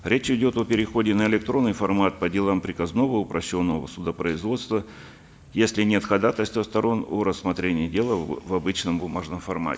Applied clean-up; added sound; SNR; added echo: none; none; none; none.